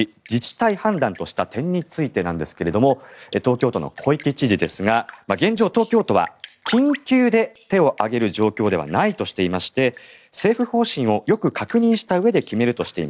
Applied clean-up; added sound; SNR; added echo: neural separator model SepFormer DNS4.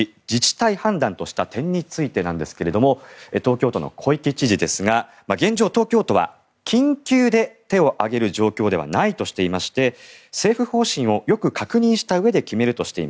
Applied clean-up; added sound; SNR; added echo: none; none; none; none.